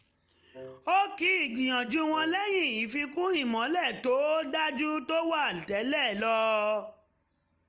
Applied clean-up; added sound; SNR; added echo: none; Wind instrument, woodwind instrument; 19 dB; none.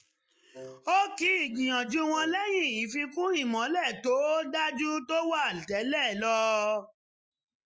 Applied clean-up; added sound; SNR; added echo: classical method Wiener filter.